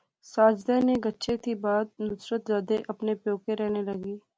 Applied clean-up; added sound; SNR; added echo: none; none; none; none.